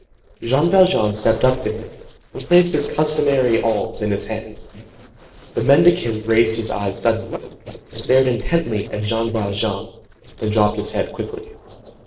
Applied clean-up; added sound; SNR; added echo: neural separator model SepFormer DNS4.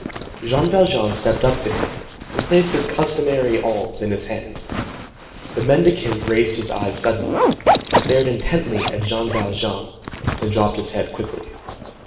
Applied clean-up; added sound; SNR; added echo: none; Zipper (clothing); 5 dB; reverberation time 1.0 s.